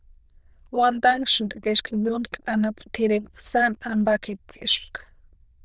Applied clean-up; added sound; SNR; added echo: neural diffusion model UNIVERSE++.